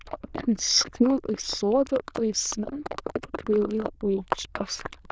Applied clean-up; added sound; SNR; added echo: neural diffusion model UNIVERSE++.